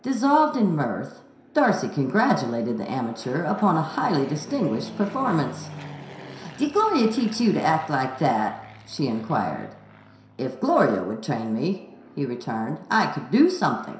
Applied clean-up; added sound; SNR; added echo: none; Fixed-wing aircraft, airplane; 19 dB; reverberation time 0.7 s.